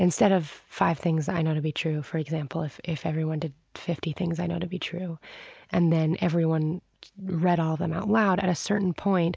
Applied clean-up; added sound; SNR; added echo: none; none; none; none.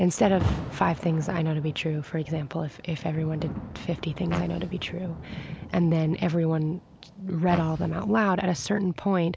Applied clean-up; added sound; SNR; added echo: none; Rain + Fart; 10 dB; none.